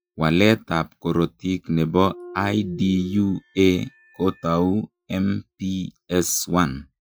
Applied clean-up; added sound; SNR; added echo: classical method Wiener filter.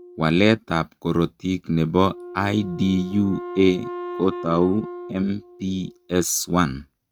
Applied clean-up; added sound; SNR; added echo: neural mask model RNNoise.